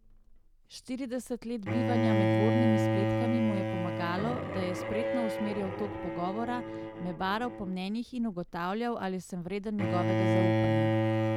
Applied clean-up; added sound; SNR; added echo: none; Bowed string instrument; -3 dB; none.